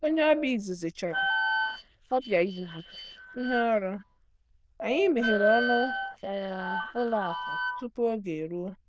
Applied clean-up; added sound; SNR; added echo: neural diffusion model UNIVERSE++.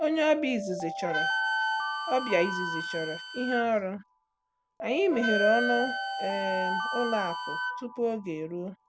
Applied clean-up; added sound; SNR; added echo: none; Alarm + Wind instrument, woodwind instrument; 3 dB; none.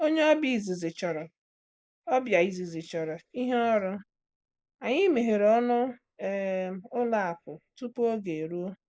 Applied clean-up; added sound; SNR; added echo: neural mask model Resemble Enhance denoiser.